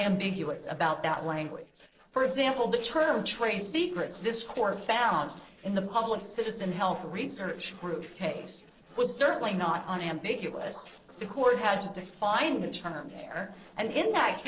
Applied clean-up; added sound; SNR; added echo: neural separator model SepFormer DNS4.